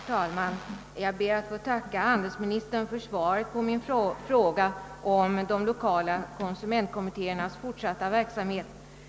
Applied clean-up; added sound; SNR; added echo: none; none; none; none.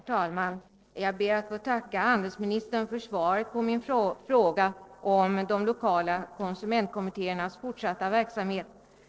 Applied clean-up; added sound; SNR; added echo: neural separator model SepFormer DNS4.